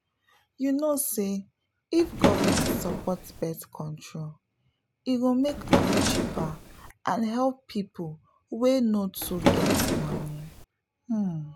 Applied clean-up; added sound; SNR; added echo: none; Drawer open or close; -3 dB; none.